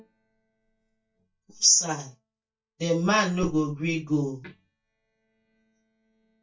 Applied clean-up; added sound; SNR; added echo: neural mask model DeepFilterNet 3.